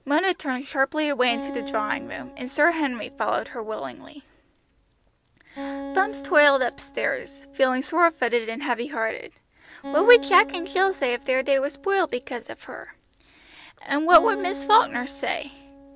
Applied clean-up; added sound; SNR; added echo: none; Acoustic guitar; 15 dB; none.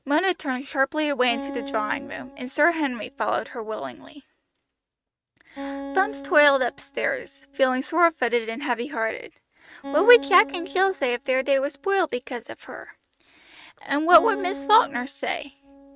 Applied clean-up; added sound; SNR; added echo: neural mask model RNNoise.